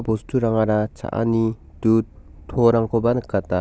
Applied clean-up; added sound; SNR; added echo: none; none; none; none.